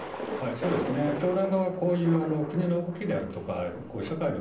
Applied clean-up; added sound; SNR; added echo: none; Thunder; 10 dB; reverberation time 0.6 s.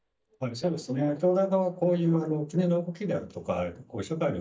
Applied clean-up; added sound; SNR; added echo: neural mask model DeepFilterNet 3.